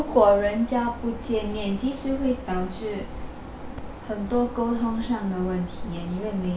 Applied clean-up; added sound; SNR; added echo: none; Cricket; 12 dB; none.